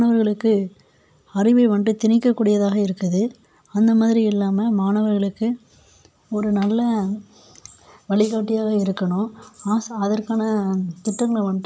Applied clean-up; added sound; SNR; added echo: none; none; none; none.